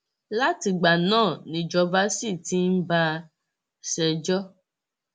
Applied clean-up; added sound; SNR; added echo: none; none; none; none.